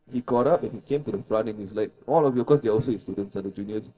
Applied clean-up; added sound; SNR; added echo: neural separator model SepFormer DNS4.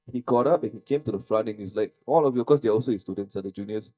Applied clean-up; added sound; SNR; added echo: neural mask model DeepFilterNet 3.